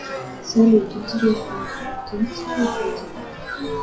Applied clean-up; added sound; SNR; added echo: classical method WPE with log-MMSE.